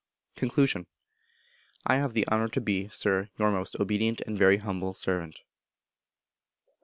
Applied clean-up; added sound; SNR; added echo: none; none; none; none.